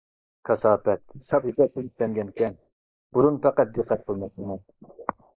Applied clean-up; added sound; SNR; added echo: neural mask model Resemble Enhance denoiser.